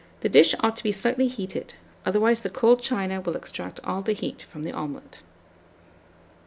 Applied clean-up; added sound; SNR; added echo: none; none; none; none.